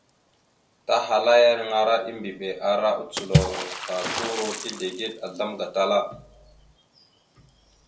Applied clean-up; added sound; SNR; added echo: none; Water / Splash, splatter; 7 dB; reverberation time 0.2 s.